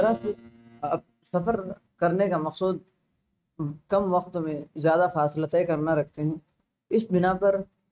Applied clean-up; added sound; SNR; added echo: neural mask model RNNoise.